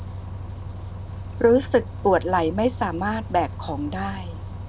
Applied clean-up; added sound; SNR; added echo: none; Bus; 9 dB; none.